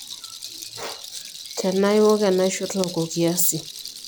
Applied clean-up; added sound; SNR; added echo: none; Rattle; 13 dB; none.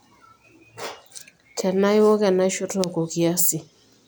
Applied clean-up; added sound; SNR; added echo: none; none; none; none.